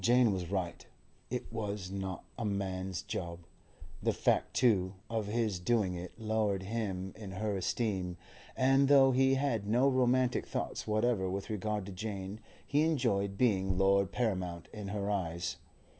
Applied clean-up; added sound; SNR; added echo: none; none; none; none.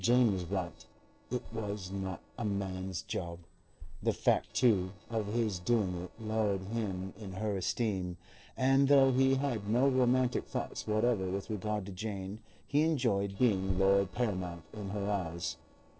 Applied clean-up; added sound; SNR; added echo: neural separator model SepFormer DNS4.